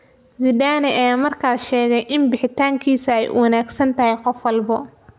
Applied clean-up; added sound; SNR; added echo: none; none; none; none.